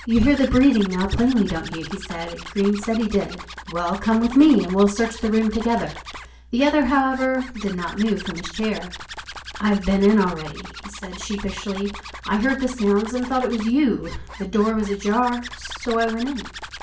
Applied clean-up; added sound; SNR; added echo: none; Zipper (clothing); 15 dB; reverberation time 0.3 s.